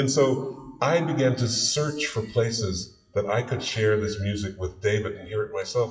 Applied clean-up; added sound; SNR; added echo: classical method WPE with log-MMSE.